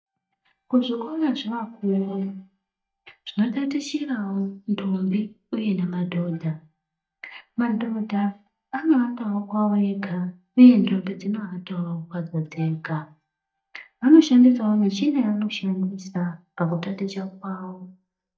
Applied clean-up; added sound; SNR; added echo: neural mask model DeepFilterNet 3.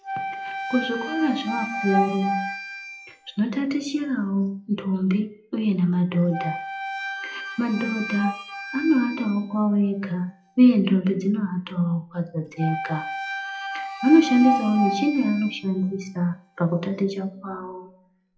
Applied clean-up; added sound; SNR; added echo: classical method WPE with log-MMSE.